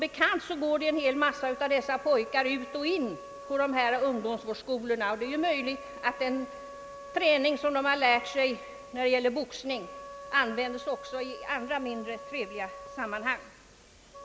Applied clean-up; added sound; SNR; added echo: none; Wind instrument, woodwind instrument; 15 dB; none.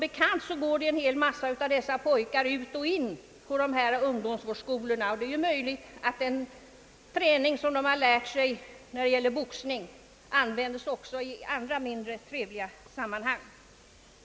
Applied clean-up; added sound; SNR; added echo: none; none; none; none.